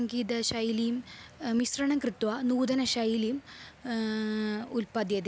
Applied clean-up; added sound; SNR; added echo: none; none; none; none.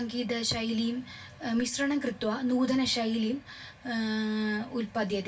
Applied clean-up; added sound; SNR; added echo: none; none; none; reverberation time 0.2 s.